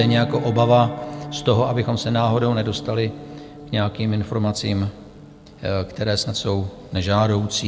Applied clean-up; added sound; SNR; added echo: none; Piano; 14 dB; none.